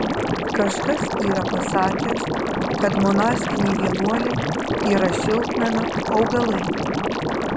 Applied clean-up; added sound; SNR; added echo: none; Liquid; -1 dB; none.